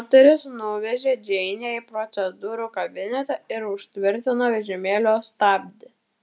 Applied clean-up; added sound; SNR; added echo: none; none; none; none.